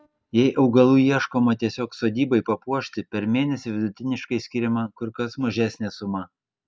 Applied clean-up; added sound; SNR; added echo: none; none; none; none.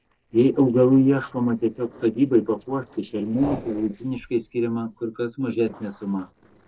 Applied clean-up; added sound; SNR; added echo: neural separator model SepFormer DNS4.